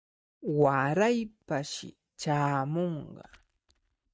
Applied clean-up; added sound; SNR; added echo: neural mask model DeepFilterNet 3.